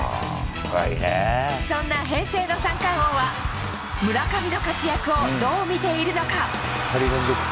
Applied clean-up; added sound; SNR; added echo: none; none; none; none.